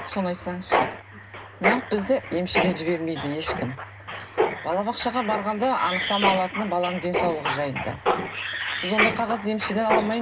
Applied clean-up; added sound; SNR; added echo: none; Mechanisms; 1 dB; reverberation time 0.2 s.